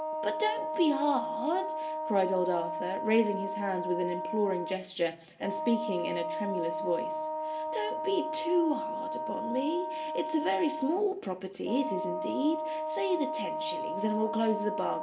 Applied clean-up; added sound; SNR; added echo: none; Wind instrument, woodwind instrument; 3 dB; reverberation time 0.7 s.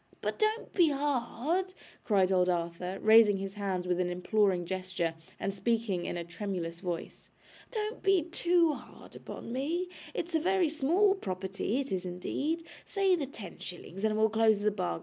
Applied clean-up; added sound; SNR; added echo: none; none; none; none.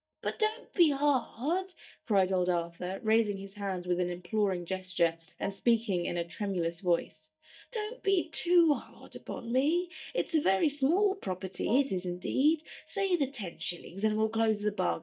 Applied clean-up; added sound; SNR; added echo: neural mask model DeepFilterNet 3.